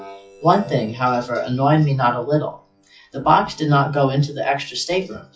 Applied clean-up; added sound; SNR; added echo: classical method WPE with log-MMSE.